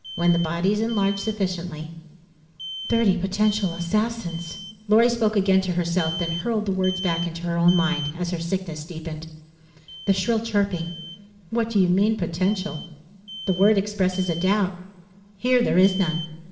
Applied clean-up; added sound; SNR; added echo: none; Alarm; 14 dB; reverberation time 1.4 s.